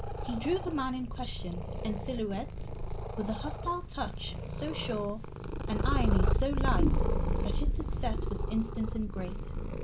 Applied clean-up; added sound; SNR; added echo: none; Purr; -5 dB; none.